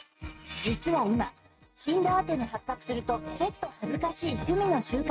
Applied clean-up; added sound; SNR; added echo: neural mask model RNNoise.